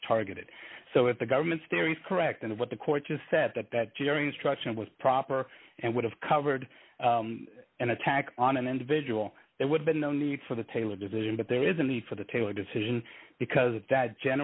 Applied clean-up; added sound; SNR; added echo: none; none; none; none.